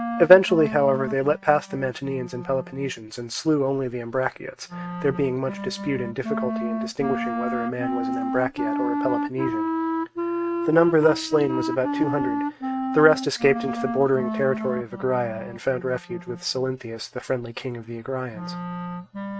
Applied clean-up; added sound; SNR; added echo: neural mask model RNNoise.